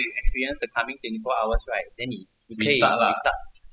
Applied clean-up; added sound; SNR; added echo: classical method spectral subtraction.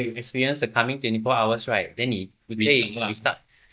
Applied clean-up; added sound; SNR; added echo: neural mask model DeepFilterNet 3.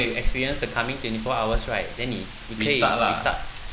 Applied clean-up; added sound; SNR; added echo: none; Wind; 5 dB; none.